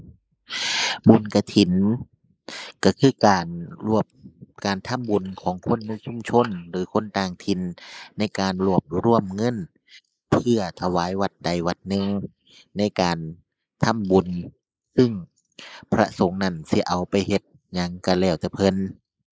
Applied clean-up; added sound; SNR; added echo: neural mask model Resemble Enhance denoiser.